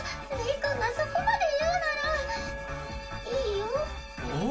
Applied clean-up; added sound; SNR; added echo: none; Wind instrument, woodwind instrument; 12 dB; reverberation time 0.2 s.